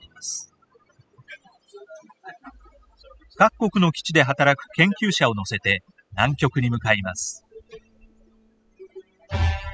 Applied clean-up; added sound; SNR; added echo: classical method spectral subtraction.